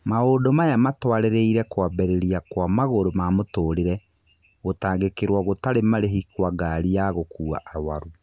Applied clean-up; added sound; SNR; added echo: none; none; none; none.